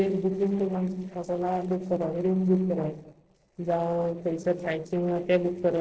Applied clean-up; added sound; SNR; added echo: neural separator model SepFormer DNS4.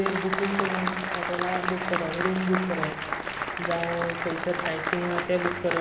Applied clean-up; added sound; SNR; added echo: none; Applause; 1 dB; reverberation time 1.0 s.